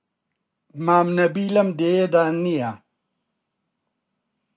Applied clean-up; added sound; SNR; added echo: none; none; none; none.